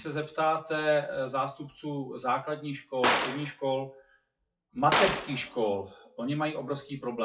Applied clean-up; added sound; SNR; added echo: classical method WPE with log-MMSE.